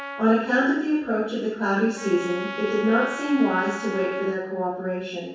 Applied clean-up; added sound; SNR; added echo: none; Trumpet; 13 dB; reverberation time 0.7 s.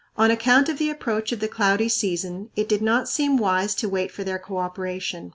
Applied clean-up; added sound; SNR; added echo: none; none; none; none.